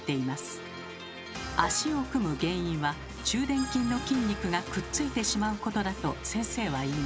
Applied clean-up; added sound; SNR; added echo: none; Zipper (clothing); 19 dB; none.